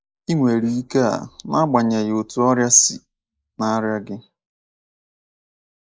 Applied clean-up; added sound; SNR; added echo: neural mask model Resemble Enhance denoiser.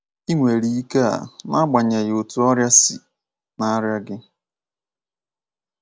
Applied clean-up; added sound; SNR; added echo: none; none; none; none.